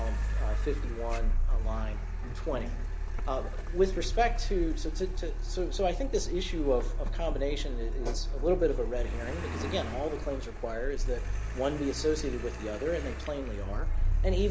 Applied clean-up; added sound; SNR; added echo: none; Car; -3 dB; none.